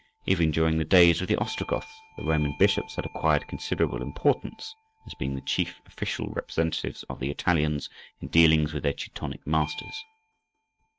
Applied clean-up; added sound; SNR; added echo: neural mask model RNNoise.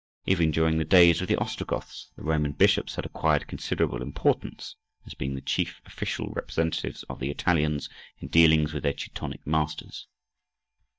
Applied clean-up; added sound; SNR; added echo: neural mask model DeepFilterNet 3.